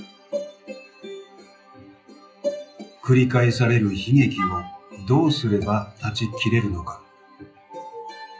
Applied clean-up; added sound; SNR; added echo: classical method WPE with log-MMSE.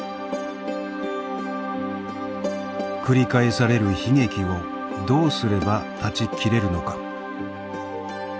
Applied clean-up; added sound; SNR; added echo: none; none; none; none.